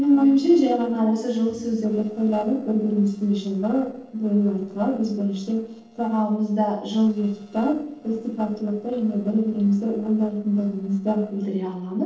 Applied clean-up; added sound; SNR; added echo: neural separator model SepFormer DNS4.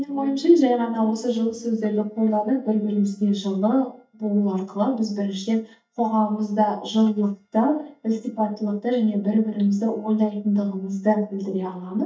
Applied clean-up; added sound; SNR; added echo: neural mask model DeepFilterNet 3.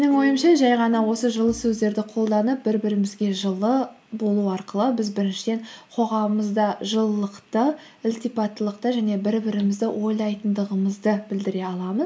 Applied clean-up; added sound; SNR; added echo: none; none; none; none.